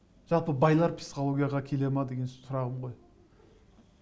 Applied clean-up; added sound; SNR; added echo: none; none; none; none.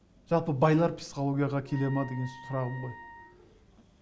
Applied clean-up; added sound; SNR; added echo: none; Wind instrument, woodwind instrument; 18 dB; none.